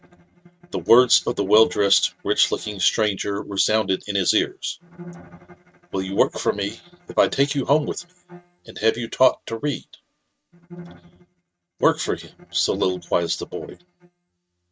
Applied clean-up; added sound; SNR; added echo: neural mask model RNNoise.